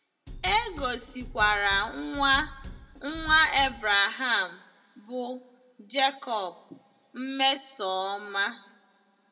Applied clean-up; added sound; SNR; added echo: none; Drum kit; 13 dB; reverberation time 0.6 s.